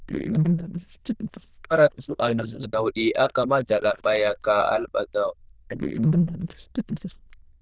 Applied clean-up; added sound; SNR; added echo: neural diffusion model UNIVERSE++.